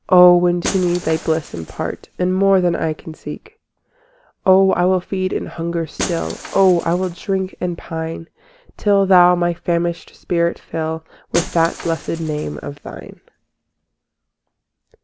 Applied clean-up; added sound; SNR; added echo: none; Shatter; 17 dB; none.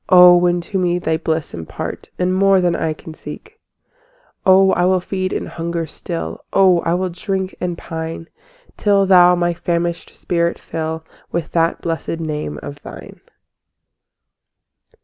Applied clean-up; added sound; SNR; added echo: none; none; none; none.